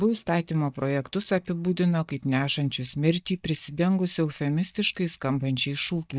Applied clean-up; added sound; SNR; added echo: neural mask model DeepFilterNet 3.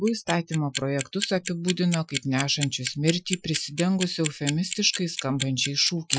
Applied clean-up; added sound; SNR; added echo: classical method Wiener filter.